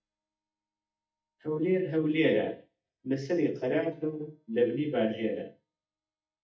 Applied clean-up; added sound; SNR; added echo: neural mask model DeepFilterNet 3.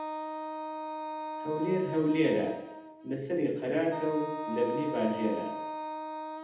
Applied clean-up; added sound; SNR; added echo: none; Wind instrument, woodwind instrument; 6 dB; reverberation time 0.8 s.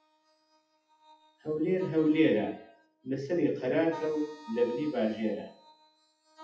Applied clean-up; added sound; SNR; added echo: classical method WPE with log-MMSE.